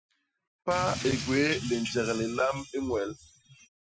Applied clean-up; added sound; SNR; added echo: classical method Wiener filter.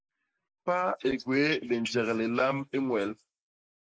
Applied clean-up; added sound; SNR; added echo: neural mask model Resemble Enhance denoiser.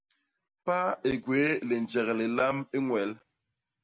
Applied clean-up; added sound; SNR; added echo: none; none; none; none.